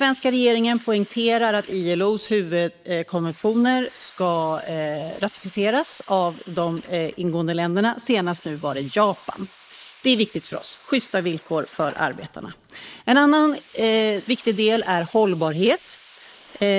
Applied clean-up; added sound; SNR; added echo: neural mask model Resemble Enhance denoiser.